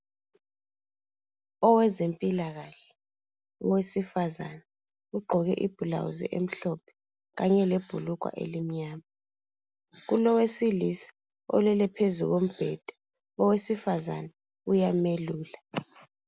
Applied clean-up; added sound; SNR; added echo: none; none; none; none.